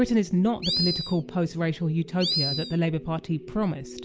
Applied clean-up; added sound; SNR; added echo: none; Animal; 4 dB; none.